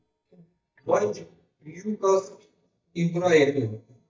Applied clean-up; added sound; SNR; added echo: neural mask model DeepFilterNet 3.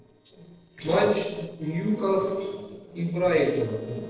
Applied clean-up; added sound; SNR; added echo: neural separator model SepFormer DNS4.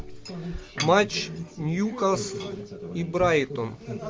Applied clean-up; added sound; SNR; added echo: none; none; none; none.